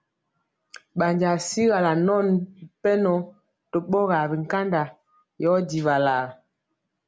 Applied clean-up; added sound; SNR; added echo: none; none; none; none.